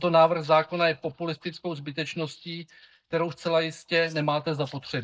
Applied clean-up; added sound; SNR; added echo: neural mask model DeepFilterNet 3.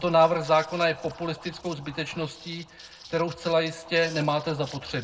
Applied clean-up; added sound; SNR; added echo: none; Liquid; 20 dB; reverberation time 0.3 s.